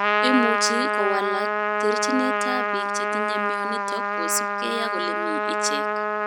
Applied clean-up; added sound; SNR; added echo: none; Trumpet; -5 dB; none.